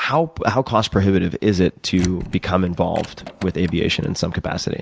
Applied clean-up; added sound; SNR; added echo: none; Door; 17 dB; none.